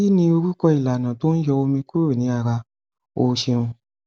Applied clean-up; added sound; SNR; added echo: none; none; none; none.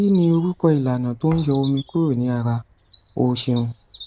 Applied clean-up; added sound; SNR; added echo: none; Thump, thud + Bird vocalization, bird call, bird song; 20 dB; none.